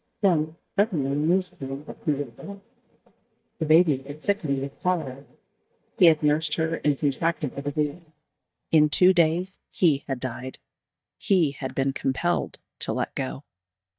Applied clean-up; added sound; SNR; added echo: neural mask model DeepFilterNet 3.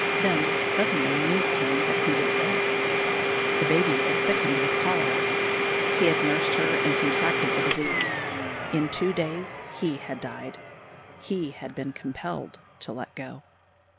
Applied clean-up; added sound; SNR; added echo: none; Domestic sounds, home sounds; -4 dB; none.